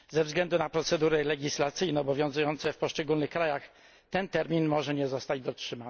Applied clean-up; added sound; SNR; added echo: none; none; none; none.